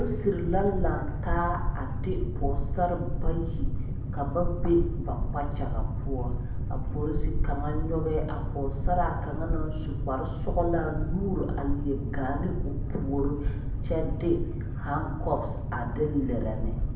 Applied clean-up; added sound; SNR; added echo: none; Boat, Water vehicle; -3 dB; reverberation time 0.7 s.